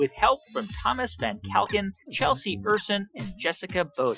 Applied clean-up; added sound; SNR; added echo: classical method Wiener filter.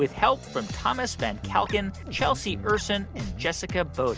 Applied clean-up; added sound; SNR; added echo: none; Guitar; 12 dB; none.